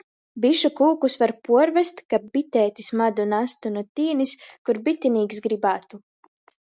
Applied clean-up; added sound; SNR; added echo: none; none; none; none.